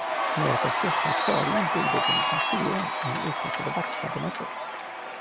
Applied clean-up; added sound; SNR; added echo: none; Cheering; -5 dB; none.